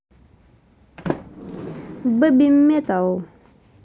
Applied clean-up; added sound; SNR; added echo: none; Sliding door; 12 dB; none.